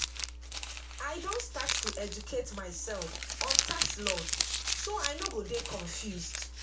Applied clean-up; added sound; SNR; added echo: none; Crumpling, crinkling; -4 dB; reverberation time 0.3 s.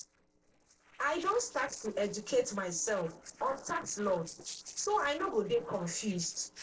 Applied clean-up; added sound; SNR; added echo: neural separator model SepFormer DNS4.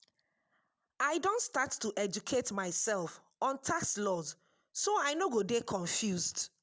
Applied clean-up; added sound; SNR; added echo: none; none; none; none.